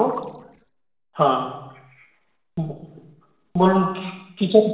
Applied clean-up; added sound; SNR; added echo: neural separator model SepFormer DNS4.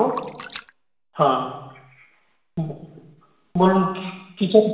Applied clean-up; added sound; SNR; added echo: none; Splash, splatter; 18 dB; reverberation time 1.0 s.